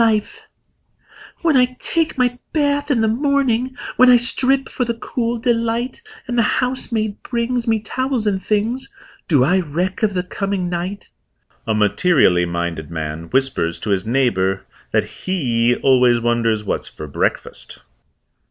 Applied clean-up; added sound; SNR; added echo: none; none; none; none.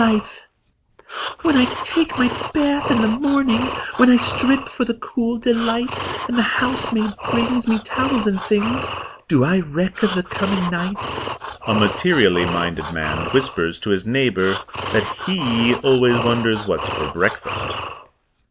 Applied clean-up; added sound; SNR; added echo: none; Breathing; 8 dB; none.